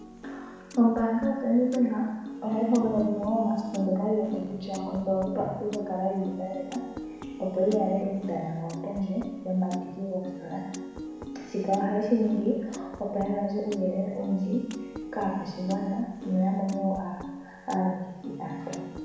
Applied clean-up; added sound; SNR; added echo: none; Piano; 12 dB; reverberation time 1.1 s.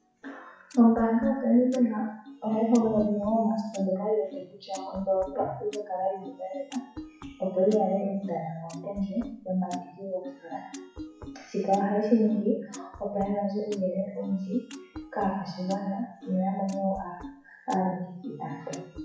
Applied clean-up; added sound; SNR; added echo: classical method WPE with log-MMSE.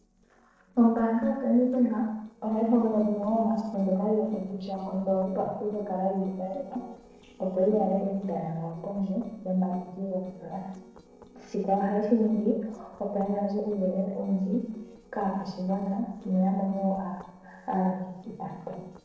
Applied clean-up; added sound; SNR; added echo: neural separator model SepFormer DNS4.